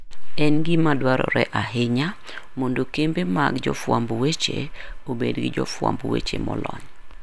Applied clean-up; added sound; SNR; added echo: none; Meow / Purr; 18 dB; none.